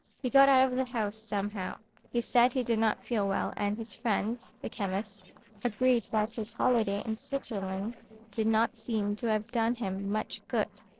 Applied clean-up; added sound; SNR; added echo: neural separator model SepFormer DNS4.